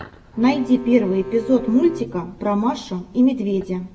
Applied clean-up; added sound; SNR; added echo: none; Bowed string instrument; 16 dB; reverberation time 0.5 s.